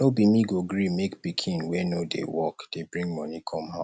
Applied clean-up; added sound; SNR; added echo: none; none; none; none.